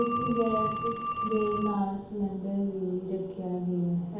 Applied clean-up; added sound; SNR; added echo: none; Telephone; 5 dB; reverberation time 0.9 s.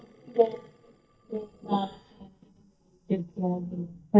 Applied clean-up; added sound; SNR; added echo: neural mask model DeepFilterNet 3.